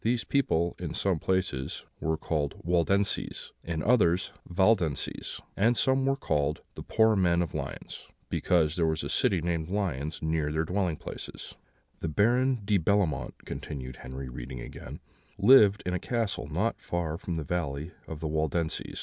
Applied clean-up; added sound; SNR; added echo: none; none; none; none.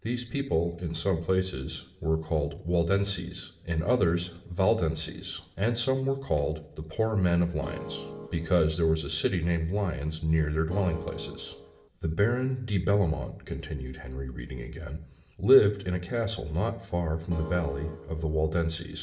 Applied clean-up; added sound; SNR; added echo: none; Keyboard (musical); 12 dB; reverberation time 0.6 s.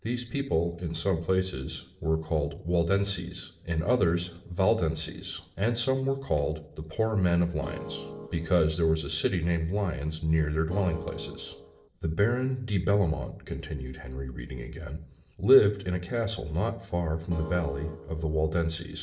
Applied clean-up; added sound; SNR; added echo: neural separator model SepFormer DNS4.